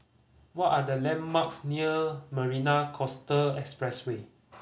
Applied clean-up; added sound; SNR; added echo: none; none; none; none.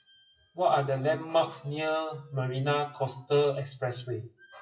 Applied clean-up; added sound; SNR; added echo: classical method WPE with log-MMSE.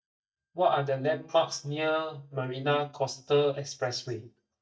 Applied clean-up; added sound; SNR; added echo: neural mask model DeepFilterNet 3.